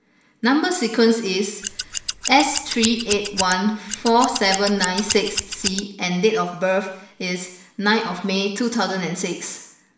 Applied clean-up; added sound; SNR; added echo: none; Scissors; 6 dB; reverberation time 0.7 s.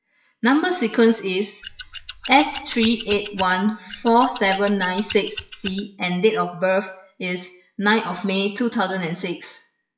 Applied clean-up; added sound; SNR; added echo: classical method WPE with log-MMSE.